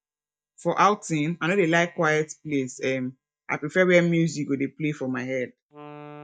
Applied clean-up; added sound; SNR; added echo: neural mask model DeepFilterNet 3.